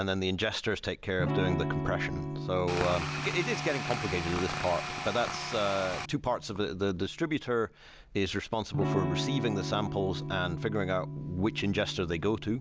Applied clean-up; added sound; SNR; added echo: none; Electric guitar / Strum + Tools; 4 dB; none.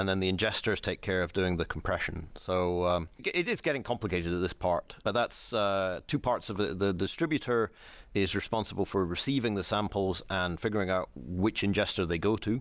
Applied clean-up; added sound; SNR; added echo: none; none; none; none.